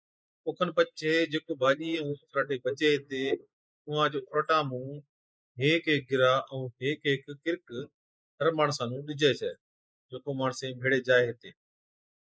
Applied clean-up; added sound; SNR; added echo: neural mask model Resemble Enhance denoiser.